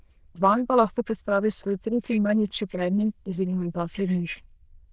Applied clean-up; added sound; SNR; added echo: neural diffusion model UNIVERSE++.